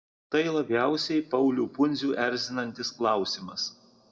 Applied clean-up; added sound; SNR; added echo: none; none; none; reverberation time 2.2 s.